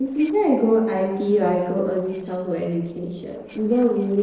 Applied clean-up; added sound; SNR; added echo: neural separator model SepFormer DNS4.